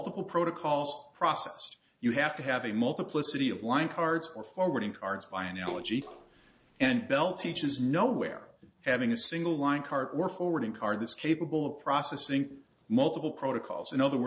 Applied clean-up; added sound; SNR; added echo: neural separator model SepFormer DNS4.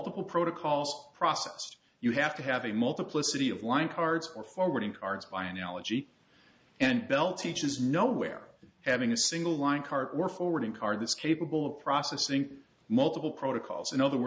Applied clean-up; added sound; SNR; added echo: none; none; none; none.